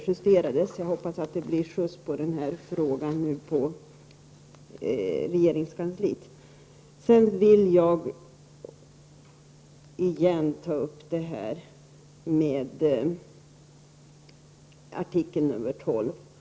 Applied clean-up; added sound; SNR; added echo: none; none; none; none.